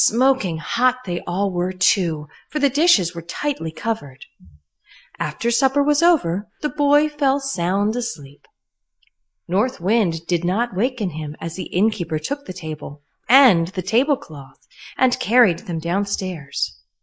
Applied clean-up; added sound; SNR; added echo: neural mask model Resemble Enhance denoiser.